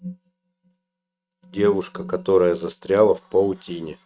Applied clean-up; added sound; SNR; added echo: neural mask model RNNoise.